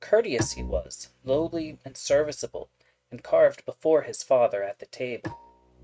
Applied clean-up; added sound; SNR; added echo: neural mask model RNNoise.